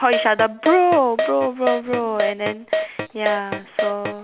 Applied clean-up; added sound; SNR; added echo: none; Keyboard (musical); 4 dB; none.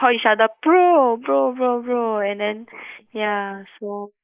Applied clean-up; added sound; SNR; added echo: neural mask model Resemble Enhance denoiser.